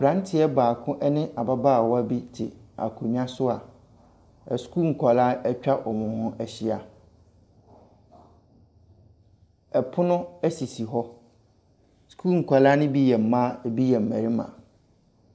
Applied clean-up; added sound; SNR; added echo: none; none; none; none.